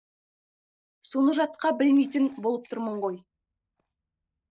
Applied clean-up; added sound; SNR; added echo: neural separator model SepFormer DNS4.